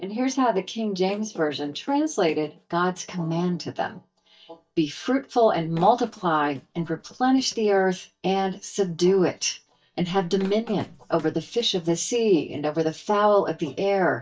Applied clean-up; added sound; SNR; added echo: neural mask model DeepFilterNet 3.